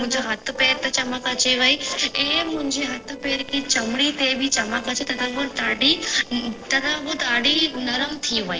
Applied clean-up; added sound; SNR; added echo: neural separator model SepFormer DNS4.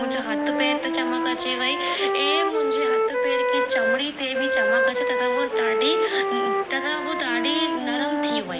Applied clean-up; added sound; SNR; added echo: none; Wind instrument, woodwind instrument; -4 dB; none.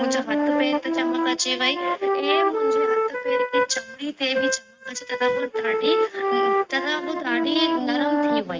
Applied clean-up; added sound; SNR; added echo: neural mask model RNNoise.